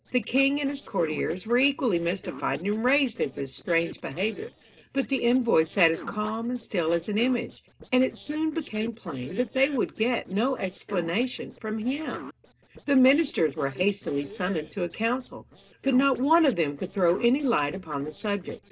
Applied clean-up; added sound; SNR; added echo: neural separator model SepFormer DNS4.